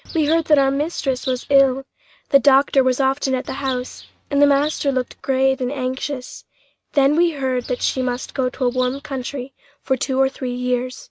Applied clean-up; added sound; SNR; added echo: neural mask model RNNoise.